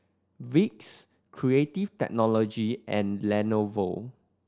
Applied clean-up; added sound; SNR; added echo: none; none; none; none.